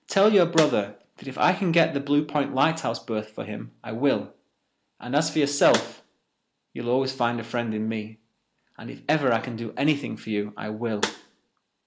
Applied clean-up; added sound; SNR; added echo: none; Snare drum; 6 dB; none.